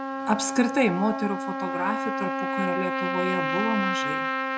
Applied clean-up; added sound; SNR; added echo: none; Trumpet; 0 dB; none.